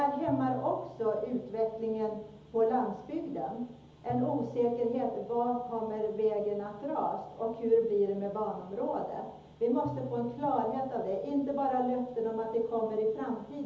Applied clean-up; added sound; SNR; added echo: none; Bowed string instrument; 18 dB; reverberation time 0.8 s.